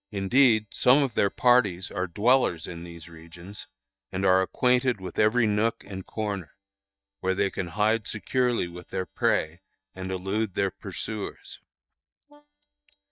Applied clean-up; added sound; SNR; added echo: neural mask model DeepFilterNet 3.